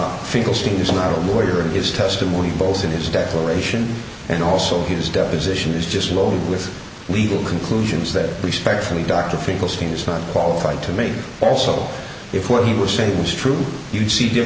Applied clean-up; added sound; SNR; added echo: none; none; none; none.